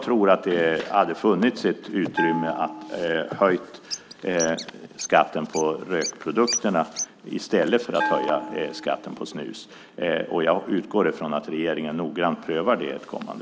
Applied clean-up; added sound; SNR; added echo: none; Bird + Bell; 11 dB; none.